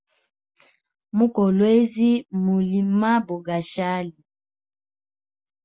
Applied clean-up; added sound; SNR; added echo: none; none; none; none.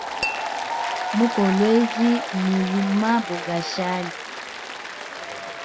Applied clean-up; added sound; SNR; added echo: none; Applause + Tap / Glass; 6 dB; none.